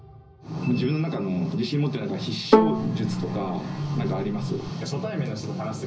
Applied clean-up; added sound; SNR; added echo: none; Bowed string instrument; -2 dB; reverberation time 0.5 s.